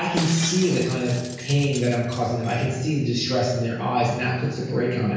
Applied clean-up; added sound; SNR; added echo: none; Shatter; 13 dB; reverberation time 1.0 s.